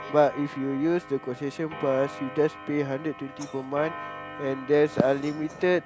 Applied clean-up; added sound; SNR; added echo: none; Clock; 14 dB; none.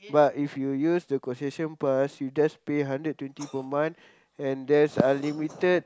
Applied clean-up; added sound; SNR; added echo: none; none; none; none.